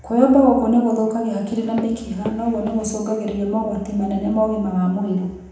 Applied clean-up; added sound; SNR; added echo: none; Walk, footsteps; 15 dB; reverberation time 0.8 s.